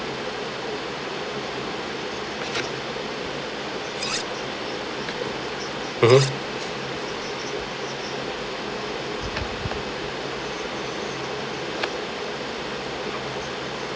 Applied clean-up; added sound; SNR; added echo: none; Cutlery, silverware; 8 dB; none.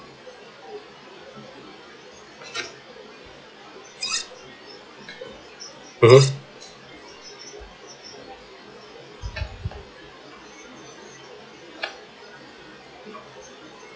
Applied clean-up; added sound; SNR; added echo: classical method log-MMSE.